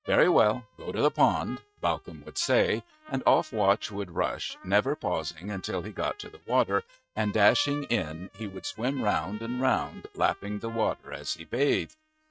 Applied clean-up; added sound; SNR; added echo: neural mask model RNNoise.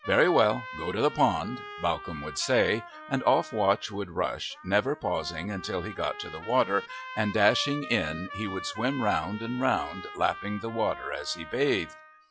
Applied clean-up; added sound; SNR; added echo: classical method log-MMSE.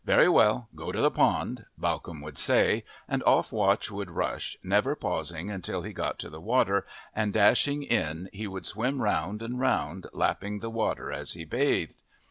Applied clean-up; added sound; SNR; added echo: none; none; none; none.